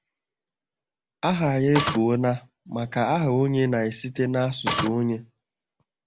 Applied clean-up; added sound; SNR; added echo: none; Printer; -1 dB; none.